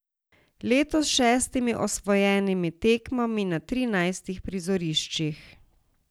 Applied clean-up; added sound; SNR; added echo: none; none; none; none.